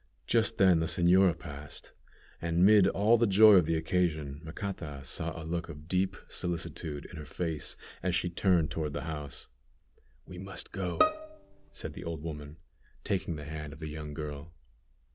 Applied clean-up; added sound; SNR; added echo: none; Bowed string instrument; 4 dB; none.